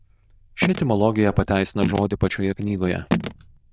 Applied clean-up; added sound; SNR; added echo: neural diffusion model UNIVERSE++.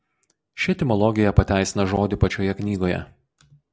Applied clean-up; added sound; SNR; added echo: none; none; none; none.